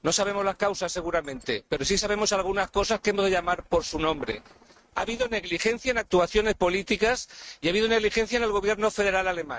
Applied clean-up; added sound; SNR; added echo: neural mask model RNNoise.